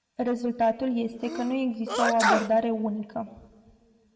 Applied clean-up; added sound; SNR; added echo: none; Sneeze; 2 dB; reverberation time 1.4 s.